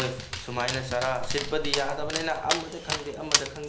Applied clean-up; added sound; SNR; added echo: none; Dog; 1 dB; none.